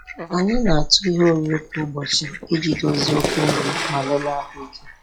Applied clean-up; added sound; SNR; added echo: classical method log-MMSE.